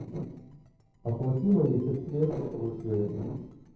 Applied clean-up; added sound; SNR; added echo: neural separator model SepFormer DNS4.